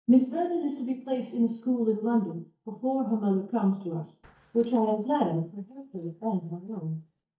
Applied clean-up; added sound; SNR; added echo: neural mask model DeepFilterNet 3.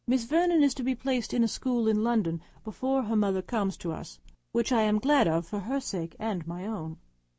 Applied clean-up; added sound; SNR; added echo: none; none; none; none.